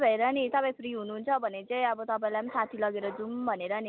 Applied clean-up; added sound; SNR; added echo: none; none; none; none.